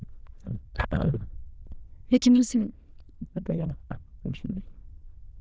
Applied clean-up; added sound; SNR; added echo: neural diffusion model UNIVERSE++.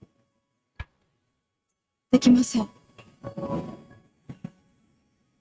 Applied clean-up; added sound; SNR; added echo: neural mask model RNNoise.